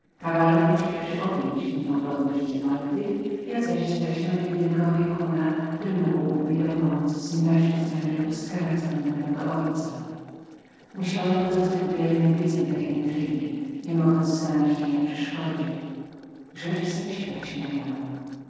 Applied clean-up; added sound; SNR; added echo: neural separator model SepFormer DNS4.